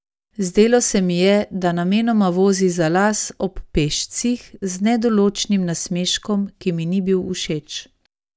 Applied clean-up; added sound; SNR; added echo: none; none; none; none.